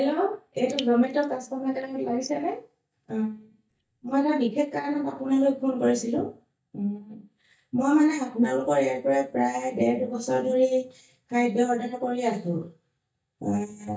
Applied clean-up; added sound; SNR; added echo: neural mask model DeepFilterNet 3.